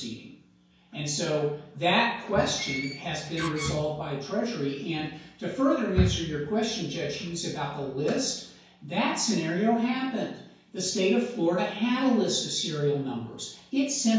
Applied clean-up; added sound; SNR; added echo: none; Door; 10 dB; reverberation time 0.5 s.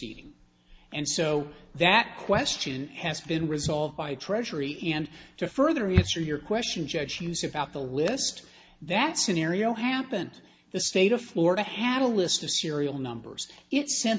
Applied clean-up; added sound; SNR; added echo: none; none; none; none.